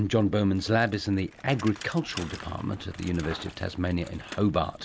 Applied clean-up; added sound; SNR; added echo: none; Bicycle; 17 dB; none.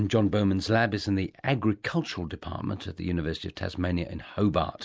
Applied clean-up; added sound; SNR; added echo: none; none; none; none.